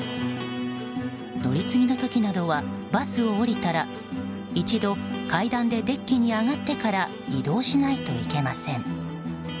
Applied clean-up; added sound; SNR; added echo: none; none; none; none.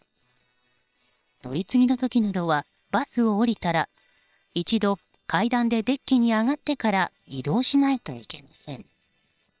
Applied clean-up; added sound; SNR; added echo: neural separator model SepFormer WHAM!.